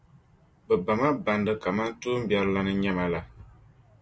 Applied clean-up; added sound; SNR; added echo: none; none; none; none.